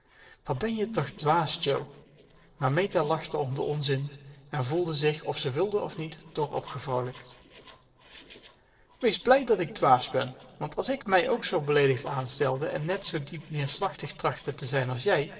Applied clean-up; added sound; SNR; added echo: neural separator model SepFormer DNS4.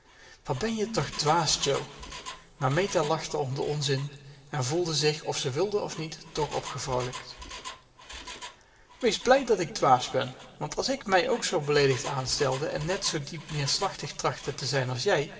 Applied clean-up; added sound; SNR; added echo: none; Engine; 16 dB; reverberation time 2.4 s.